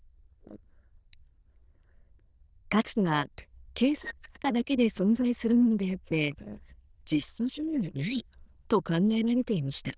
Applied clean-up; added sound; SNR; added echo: neural diffusion model UNIVERSE++.